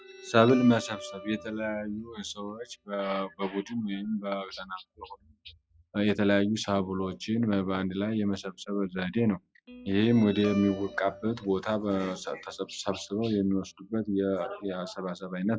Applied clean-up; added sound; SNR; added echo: classical method log-MMSE.